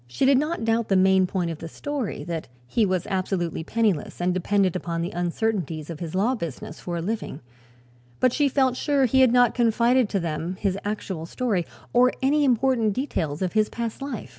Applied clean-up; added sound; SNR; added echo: none; none; none; none.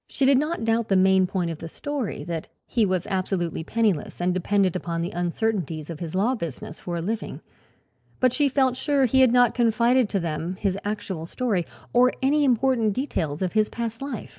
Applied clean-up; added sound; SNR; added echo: neural mask model Resemble Enhance denoiser.